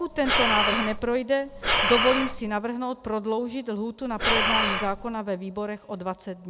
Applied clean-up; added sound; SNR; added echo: none; Breathing; -2 dB; none.